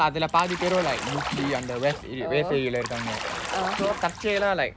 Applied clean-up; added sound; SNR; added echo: none; Bathtub (filling or washing) / Splash, splatter; 7 dB; none.